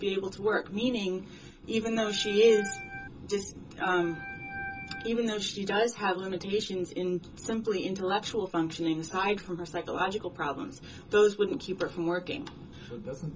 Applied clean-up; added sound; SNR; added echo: none; Organ; 10 dB; reverberation time 0.2 s.